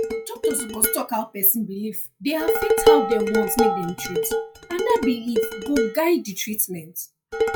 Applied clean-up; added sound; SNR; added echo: classical method log-MMSE.